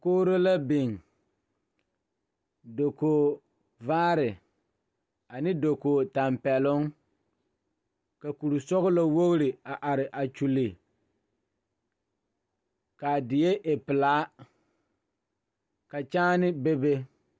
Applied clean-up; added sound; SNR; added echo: none; none; none; none.